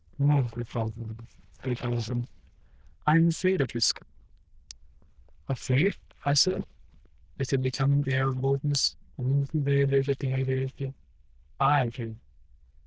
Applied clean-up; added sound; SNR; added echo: neural diffusion model UNIVERSE++.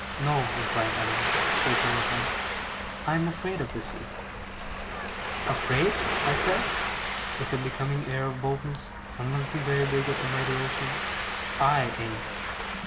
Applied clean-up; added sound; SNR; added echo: none; Ocean; 0 dB; none.